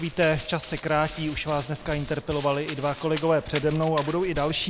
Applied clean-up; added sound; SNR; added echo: none; Run; 14 dB; none.